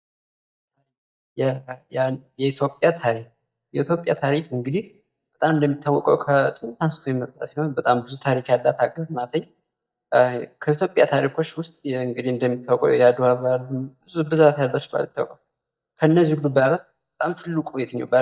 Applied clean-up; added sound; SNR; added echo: neural mask model DeepFilterNet 3.